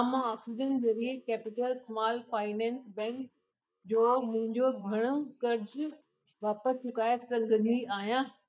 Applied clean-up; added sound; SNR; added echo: neural mask model DeepFilterNet 3.